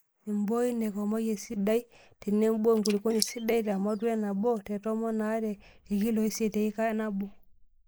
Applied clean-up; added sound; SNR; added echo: neural mask model Resemble Enhance denoiser.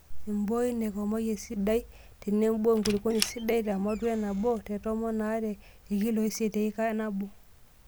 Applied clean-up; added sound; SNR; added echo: none; Squeak; 12 dB; none.